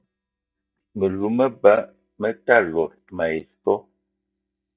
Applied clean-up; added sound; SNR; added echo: neural mask model DeepFilterNet 3.